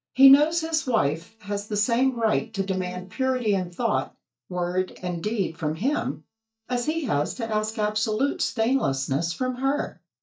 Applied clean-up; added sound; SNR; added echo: neural mask model DeepFilterNet 3.